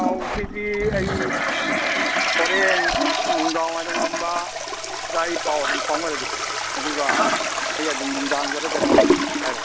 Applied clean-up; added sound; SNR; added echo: none; Toilet flush + Livestock, farm animals, working animals; -5 dB; none.